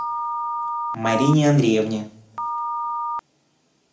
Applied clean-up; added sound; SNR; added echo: none; Telephone; 5 dB; reverberation time 0.4 s.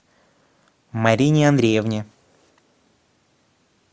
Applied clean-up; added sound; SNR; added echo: none; none; none; none.